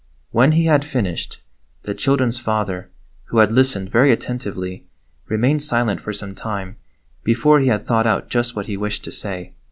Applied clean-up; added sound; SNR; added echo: none; none; none; none.